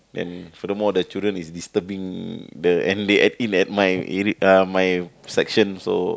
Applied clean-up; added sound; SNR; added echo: none; none; none; none.